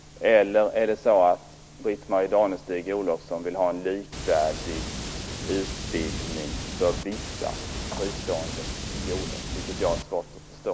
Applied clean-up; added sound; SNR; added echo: none; Water; 7 dB; none.